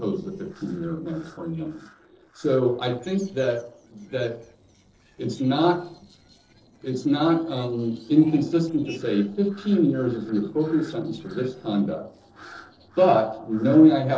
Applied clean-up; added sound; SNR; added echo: neural separator model SepFormer DNS4.